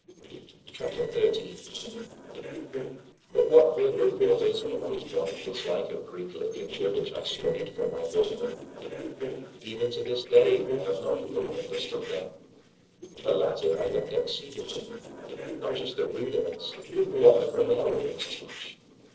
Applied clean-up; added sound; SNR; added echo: neural separator model SepFormer DNS4.